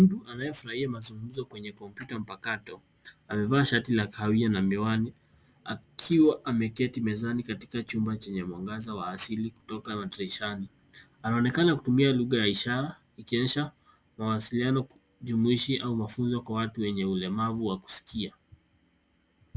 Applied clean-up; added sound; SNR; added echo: none; none; none; none.